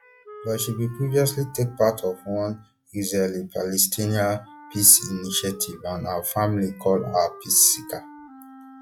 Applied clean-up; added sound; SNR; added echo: classical method log-MMSE.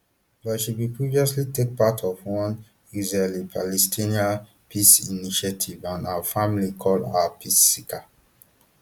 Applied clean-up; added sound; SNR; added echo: none; none; none; none.